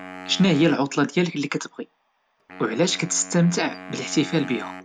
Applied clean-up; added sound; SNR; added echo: none; Wind instrument, woodwind instrument; 17 dB; none.